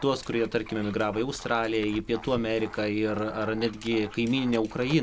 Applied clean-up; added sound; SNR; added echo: none; Dog; 18 dB; none.